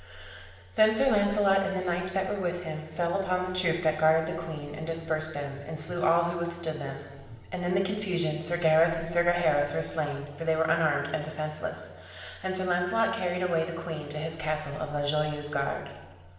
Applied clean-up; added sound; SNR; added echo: none; none; none; reverberation time 1.2 s.